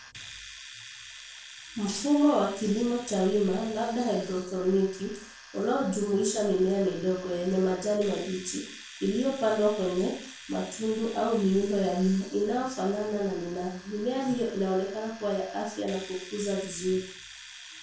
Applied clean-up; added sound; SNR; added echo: none; Domestic sounds, home sounds; 18 dB; reverberation time 0.4 s.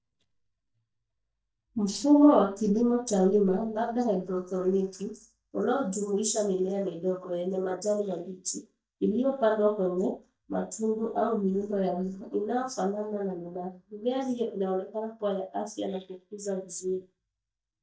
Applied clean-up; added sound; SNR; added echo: neural mask model DeepFilterNet 3.